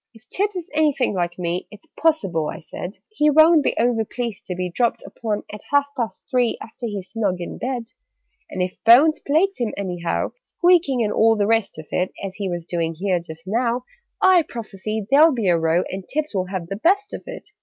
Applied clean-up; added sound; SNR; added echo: none; none; none; none.